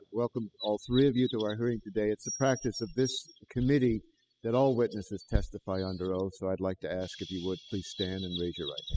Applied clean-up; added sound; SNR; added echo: classical method spectral subtraction.